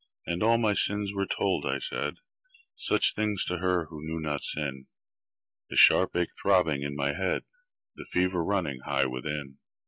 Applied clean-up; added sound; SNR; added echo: none; none; none; none.